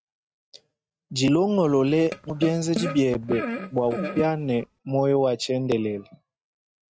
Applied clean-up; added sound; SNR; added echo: neural mask model RNNoise.